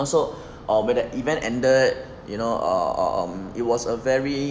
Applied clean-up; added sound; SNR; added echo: none; none; none; none.